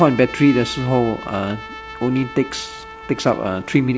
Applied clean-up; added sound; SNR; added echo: none; Trumpet; 15 dB; none.